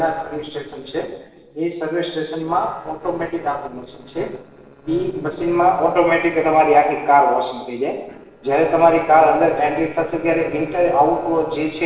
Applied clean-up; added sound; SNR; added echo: neural separator model SepFormer DNS4.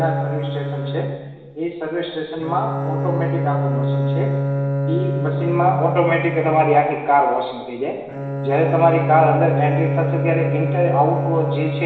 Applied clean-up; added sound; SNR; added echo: none; Bowed string instrument; 2 dB; reverberation time 1.3 s.